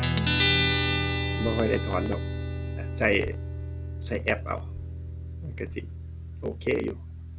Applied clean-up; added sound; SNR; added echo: none; Guitar; -3 dB; none.